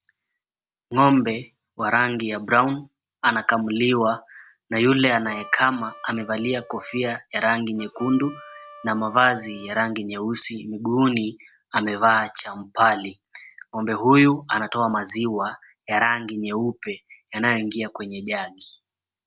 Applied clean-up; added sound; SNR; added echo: none; Harmonica; 20 dB; none.